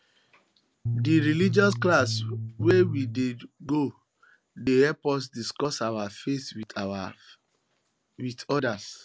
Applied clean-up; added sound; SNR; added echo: none; Bass guitar; 3 dB; none.